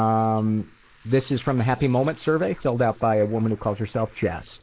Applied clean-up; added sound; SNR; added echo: neural mask model Resemble Enhance denoiser.